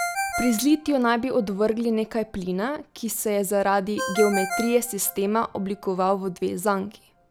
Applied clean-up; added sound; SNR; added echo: none; Ringtone; 10 dB; none.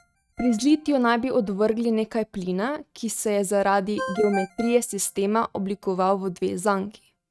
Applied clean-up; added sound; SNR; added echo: neural mask model RNNoise.